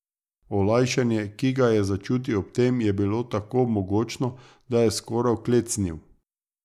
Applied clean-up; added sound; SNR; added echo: none; none; none; none.